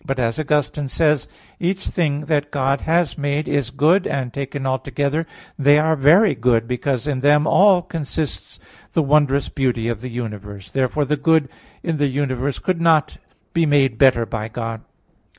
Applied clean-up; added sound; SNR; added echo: none; none; none; none.